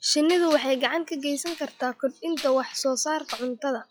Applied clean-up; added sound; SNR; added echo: classical method log-MMSE.